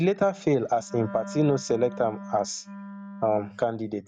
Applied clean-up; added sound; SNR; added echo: neural mask model RNNoise.